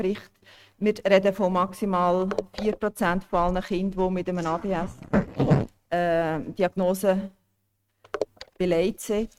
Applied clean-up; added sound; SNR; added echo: neural mask model RNNoise.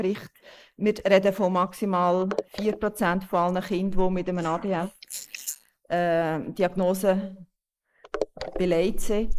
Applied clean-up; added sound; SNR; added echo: neural mask model Resemble Enhance denoiser.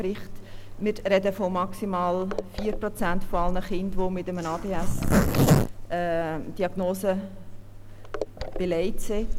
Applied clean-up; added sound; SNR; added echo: none; Zipper (clothing); -2 dB; none.